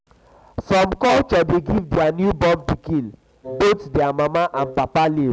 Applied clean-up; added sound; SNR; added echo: none; Wind instrument, woodwind instrument; 16 dB; none.